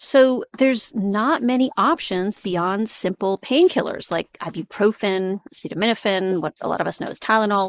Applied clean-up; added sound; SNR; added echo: neural mask model Resemble Enhance denoiser.